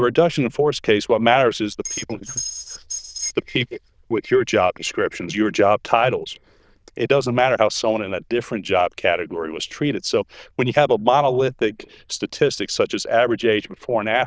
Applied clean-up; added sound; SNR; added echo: neural diffusion model UNIVERSE++.